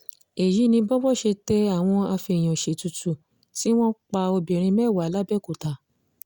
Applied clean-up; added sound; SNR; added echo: none; none; none; none.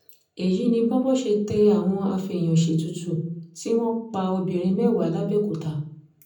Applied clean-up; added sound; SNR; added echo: none; none; none; reverberation time 0.6 s.